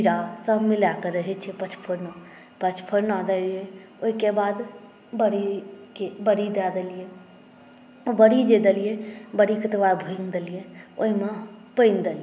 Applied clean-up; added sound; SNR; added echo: none; none; none; none.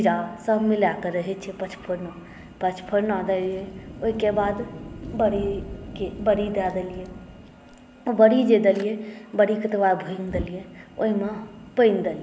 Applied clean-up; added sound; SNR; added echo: none; Fire; 16 dB; none.